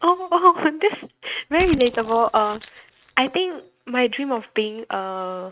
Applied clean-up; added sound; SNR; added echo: neural mask model RNNoise.